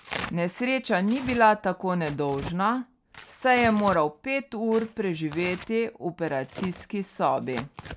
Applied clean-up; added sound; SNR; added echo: none; Tearing; 15 dB; none.